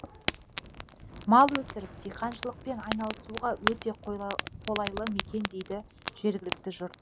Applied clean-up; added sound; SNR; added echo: none; Fire; 5 dB; none.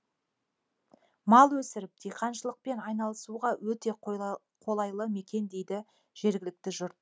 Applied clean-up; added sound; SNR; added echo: none; none; none; none.